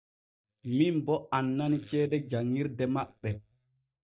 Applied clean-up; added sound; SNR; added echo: neural mask model DeepFilterNet 3.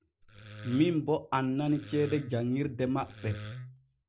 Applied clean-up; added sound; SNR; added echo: none; Wood; 14 dB; none.